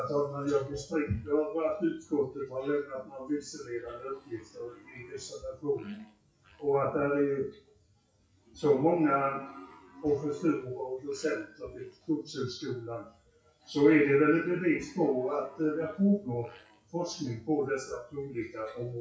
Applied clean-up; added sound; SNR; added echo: classical method WPE with log-MMSE.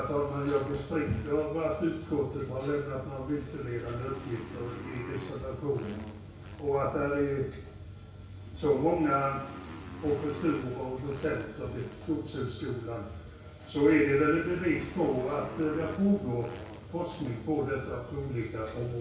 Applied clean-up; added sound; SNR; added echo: none; Motorcycle; 17 dB; reverberation time 0.6 s.